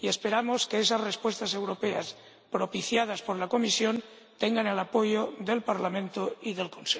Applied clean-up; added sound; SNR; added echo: none; none; none; none.